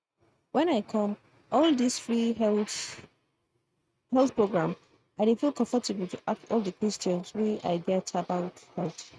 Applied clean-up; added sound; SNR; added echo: neural mask model RNNoise.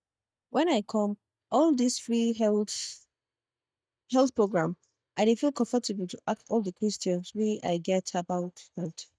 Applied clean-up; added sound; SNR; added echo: neural mask model DeepFilterNet 3.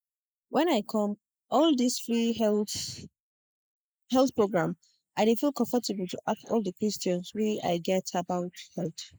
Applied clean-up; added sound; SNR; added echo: neural mask model Resemble Enhance denoiser.